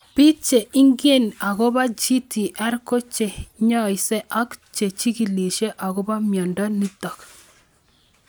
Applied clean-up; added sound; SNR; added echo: none; none; none; none.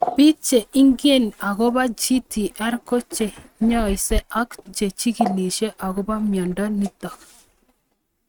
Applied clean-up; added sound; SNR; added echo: neural mask model RNNoise.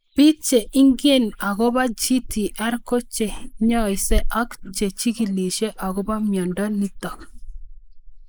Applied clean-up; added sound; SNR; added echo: neural mask model Resemble Enhance denoiser.